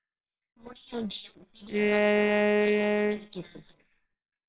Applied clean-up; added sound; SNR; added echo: neural separator model SepFormer WHAMR!.